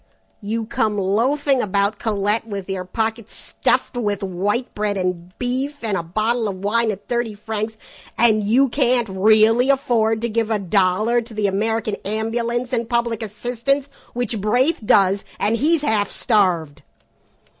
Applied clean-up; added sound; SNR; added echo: none; none; none; none.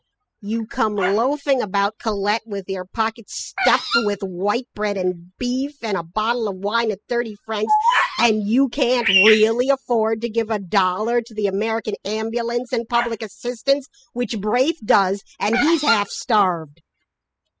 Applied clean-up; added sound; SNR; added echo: classical method spectral subtraction.